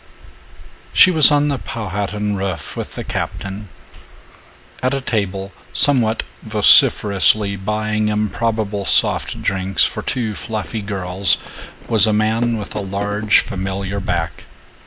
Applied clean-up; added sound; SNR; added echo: none; Fireworks; 15 dB; none.